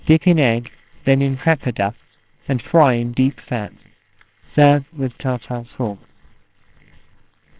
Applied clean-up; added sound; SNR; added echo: neural separator model SepFormer WHAMR!.